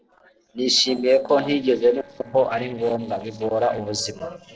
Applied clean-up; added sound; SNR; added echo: neural separator model SepFormer DNS4.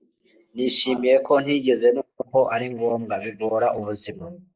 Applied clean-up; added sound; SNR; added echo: neural mask model Resemble Enhance denoiser.